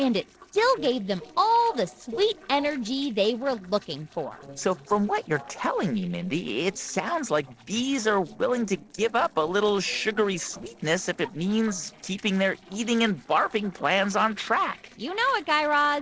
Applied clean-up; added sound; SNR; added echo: neural separator model SepFormer DNS4.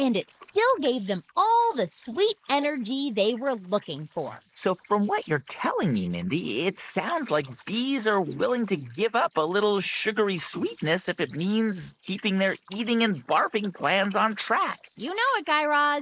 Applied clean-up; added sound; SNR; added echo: neural mask model Resemble Enhance denoiser.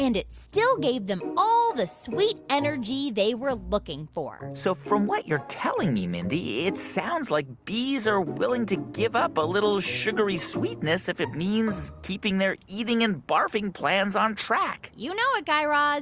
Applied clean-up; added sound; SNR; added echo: none; none; none; none.